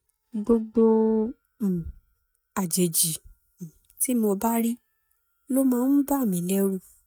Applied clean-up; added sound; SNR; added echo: neural mask model DeepFilterNet 3.